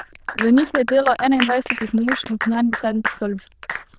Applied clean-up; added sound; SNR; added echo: neural diffusion model UNIVERSE++.